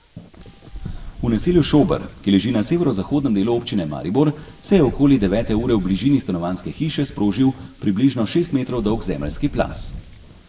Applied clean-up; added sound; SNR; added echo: none; Wind; 14 dB; reverberation time 0.6 s.